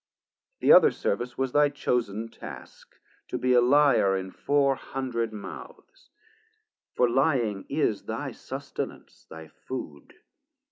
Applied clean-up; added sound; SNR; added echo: none; none; none; none.